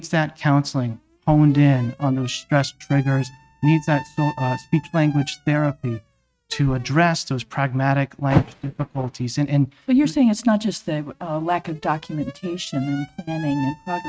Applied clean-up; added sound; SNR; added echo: neural mask model RNNoise.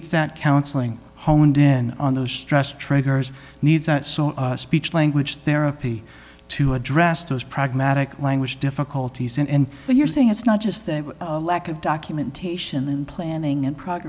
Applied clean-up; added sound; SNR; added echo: none; none; none; none.